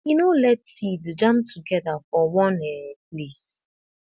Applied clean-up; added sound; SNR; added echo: none; none; none; none.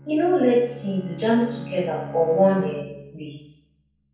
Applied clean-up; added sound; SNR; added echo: none; Bowed string instrument; 15 dB; reverberation time 0.6 s.